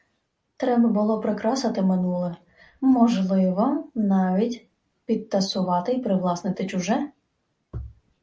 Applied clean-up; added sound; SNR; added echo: none; none; none; none.